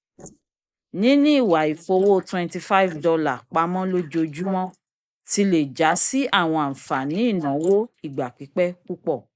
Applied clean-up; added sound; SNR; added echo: neural mask model Resemble Enhance denoiser.